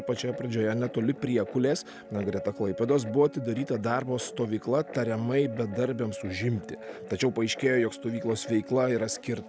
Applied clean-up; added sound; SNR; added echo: none; Guitar; 14 dB; none.